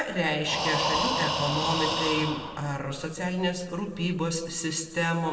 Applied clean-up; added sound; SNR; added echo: none; Breathing; 2 dB; reverberation time 1.5 s.